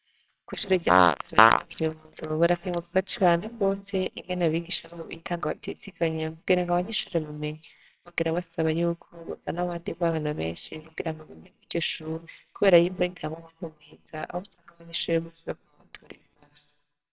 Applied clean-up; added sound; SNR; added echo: neural separator model SepFormer WHAMR!.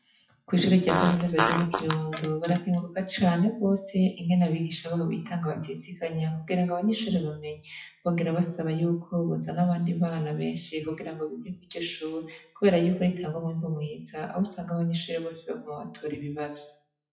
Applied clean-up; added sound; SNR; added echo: classical method WPE with log-MMSE.